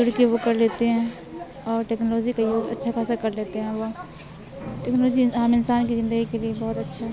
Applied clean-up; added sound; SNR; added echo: none; none; none; none.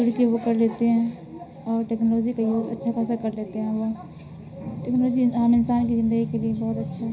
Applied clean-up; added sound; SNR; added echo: none; none; none; reverberation time 0.4 s.